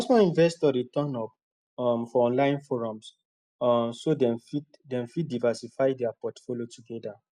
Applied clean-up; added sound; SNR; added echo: none; none; none; none.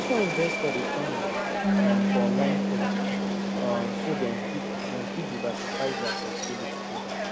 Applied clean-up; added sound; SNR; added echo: none; Bass guitar + Subway, metro, underground; -5 dB; none.